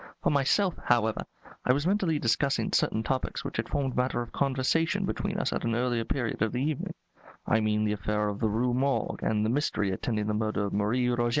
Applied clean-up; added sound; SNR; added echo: none; none; none; none.